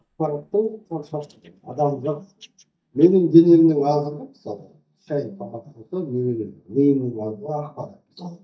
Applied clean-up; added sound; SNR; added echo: neural mask model DeepFilterNet 3.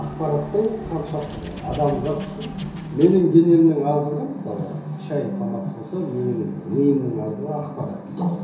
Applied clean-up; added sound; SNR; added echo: none; Wild animals; 18 dB; reverberation time 0.7 s.